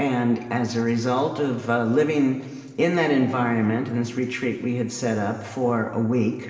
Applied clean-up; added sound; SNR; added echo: none; none; none; reverberation time 2.3 s.